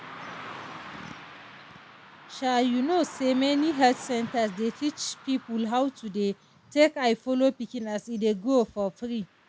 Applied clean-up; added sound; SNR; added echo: none; Car passing by / Traffic noise, roadway noise; 18 dB; none.